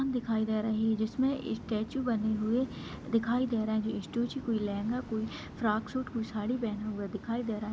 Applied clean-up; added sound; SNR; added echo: none; Waves, surf; 13 dB; none.